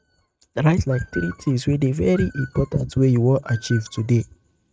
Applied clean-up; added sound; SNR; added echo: neural mask model RNNoise.